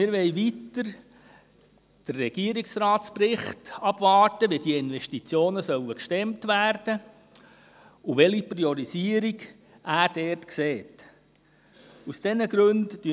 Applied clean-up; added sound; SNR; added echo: none; none; none; none.